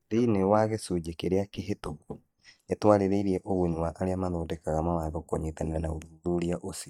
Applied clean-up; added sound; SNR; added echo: neural mask model DeepFilterNet 3.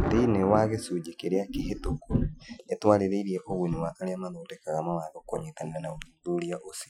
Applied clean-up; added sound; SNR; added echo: classical method Wiener filter.